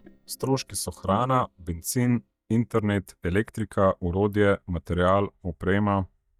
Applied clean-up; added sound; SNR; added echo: neural mask model DeepFilterNet 3.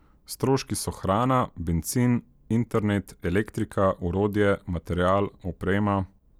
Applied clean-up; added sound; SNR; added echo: none; none; none; none.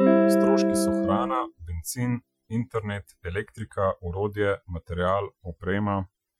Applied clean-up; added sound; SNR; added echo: classical method Wiener filter.